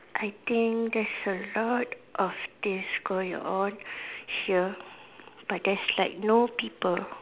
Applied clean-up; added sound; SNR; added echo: none; none; none; none.